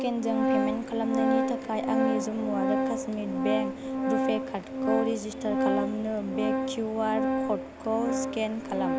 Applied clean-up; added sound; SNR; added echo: none; Organ; -2 dB; none.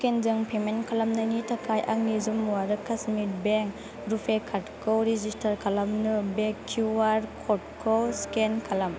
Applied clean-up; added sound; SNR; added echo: none; none; none; none.